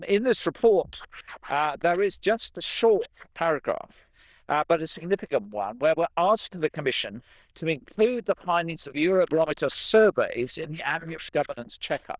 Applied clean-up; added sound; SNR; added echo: neural diffusion model UNIVERSE++.